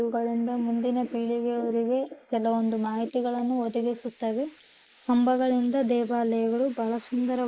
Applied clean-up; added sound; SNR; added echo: neural mask model Resemble Enhance denoiser.